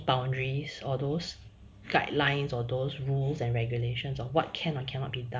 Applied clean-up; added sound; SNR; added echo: none; none; none; none.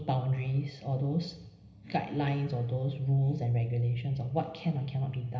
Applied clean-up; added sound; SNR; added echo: none; none; none; reverberation time 0.9 s.